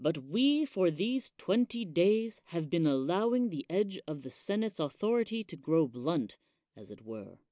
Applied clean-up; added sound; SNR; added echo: none; none; none; none.